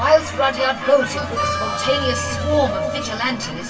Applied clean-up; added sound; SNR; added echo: none; Harmonica; 8 dB; reverberation time 2.5 s.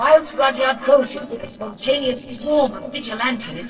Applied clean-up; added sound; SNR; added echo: neural separator model SepFormer DNS4.